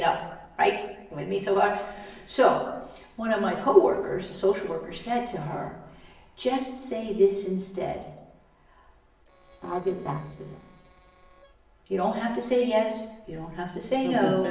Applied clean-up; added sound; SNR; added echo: neural separator model SepFormer DNS4.